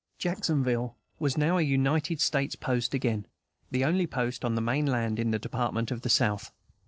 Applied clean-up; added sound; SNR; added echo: neural separator model SepFormer DNS4.